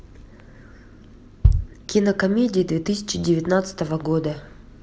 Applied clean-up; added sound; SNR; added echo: none; Bass drum; 1 dB; none.